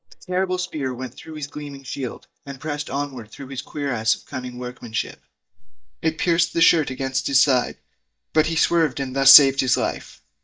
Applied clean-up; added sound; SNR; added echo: neural mask model DeepFilterNet 3.